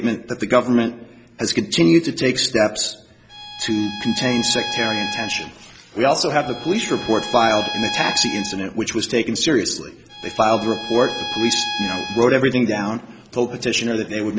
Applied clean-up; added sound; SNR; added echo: none; Bowed string instrument; 8 dB; none.